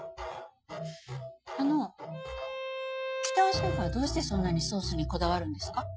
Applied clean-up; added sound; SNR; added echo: classical method Wiener filter.